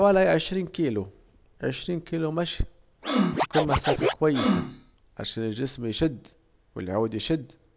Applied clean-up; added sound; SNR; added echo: none; Scratching (performance technique); 0 dB; none.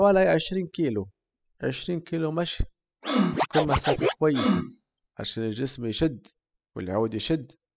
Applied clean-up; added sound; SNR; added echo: classical method spectral subtraction.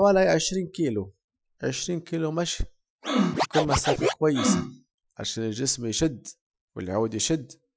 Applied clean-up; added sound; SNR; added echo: classical method Wiener filter.